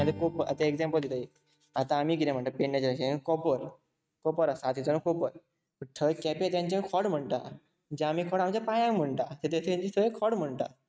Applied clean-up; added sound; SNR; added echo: neural mask model RNNoise.